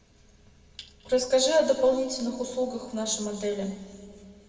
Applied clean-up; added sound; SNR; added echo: none; none; none; reverberation time 2.0 s.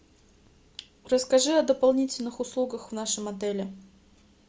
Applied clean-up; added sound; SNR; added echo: none; none; none; none.